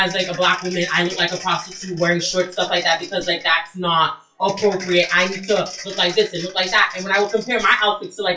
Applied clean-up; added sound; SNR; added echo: classical method WPE with log-MMSE.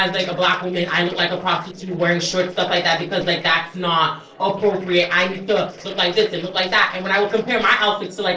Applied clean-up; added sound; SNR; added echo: neural separator model SepFormer DNS4.